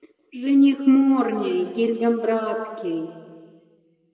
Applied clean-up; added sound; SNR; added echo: none; none; none; reverberation time 2.0 s.